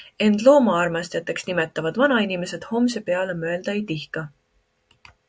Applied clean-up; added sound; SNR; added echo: none; none; none; none.